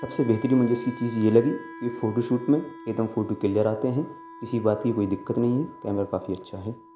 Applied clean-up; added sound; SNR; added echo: none; Wind instrument, woodwind instrument; 18 dB; none.